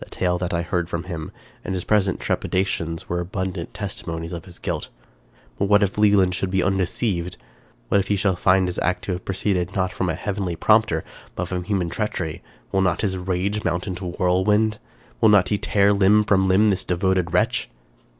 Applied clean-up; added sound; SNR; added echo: none; none; none; none.